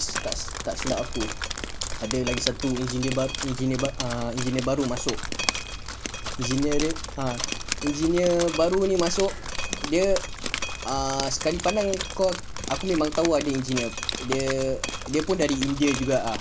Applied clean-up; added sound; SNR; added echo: none; Drip; 4 dB; none.